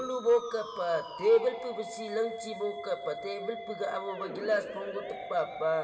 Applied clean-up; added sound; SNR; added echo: none; Musical instrument; 10 dB; reverberation time 1.2 s.